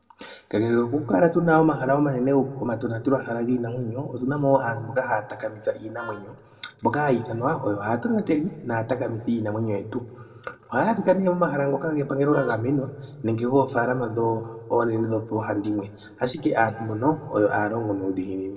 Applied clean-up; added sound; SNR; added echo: none; Wind instrument, woodwind instrument; 19 dB; reverberation time 1.1 s.